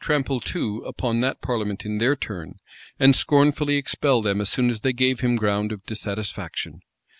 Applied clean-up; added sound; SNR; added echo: none; none; none; none.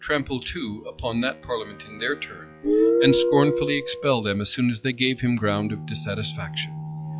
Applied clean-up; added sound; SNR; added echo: classical method log-MMSE.